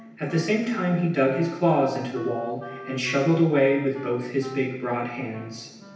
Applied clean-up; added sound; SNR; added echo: none; Wind instrument, woodwind instrument; 17 dB; reverberation time 0.9 s.